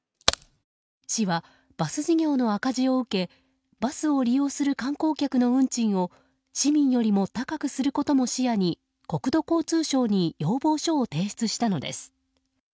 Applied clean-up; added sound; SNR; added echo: neural mask model RNNoise.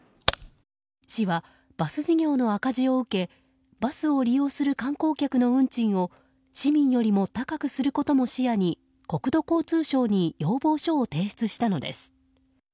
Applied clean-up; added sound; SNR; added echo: none; Crack; 3 dB; none.